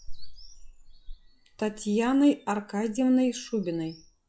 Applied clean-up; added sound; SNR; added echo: classical method log-MMSE.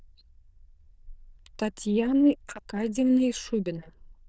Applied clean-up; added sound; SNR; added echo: neural diffusion model UNIVERSE++.